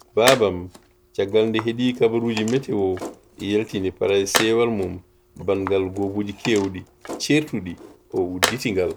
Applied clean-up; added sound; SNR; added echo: none; Tools; 9 dB; none.